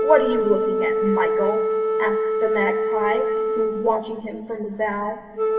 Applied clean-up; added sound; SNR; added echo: none; Wind instrument, woodwind instrument; -2 dB; reverberation time 2.0 s.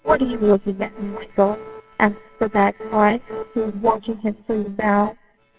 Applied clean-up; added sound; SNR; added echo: neural separator model SepFormer WHAMR!.